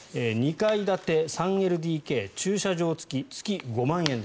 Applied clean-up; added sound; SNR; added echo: none; none; none; none.